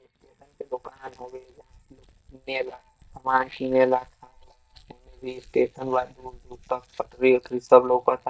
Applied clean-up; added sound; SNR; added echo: neural mask model DeepFilterNet 3.